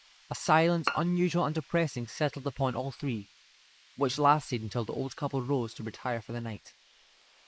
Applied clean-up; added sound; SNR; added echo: neural mask model Resemble Enhance denoiser.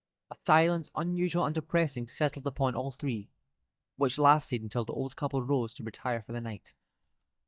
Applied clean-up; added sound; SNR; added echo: neural mask model DeepFilterNet 3.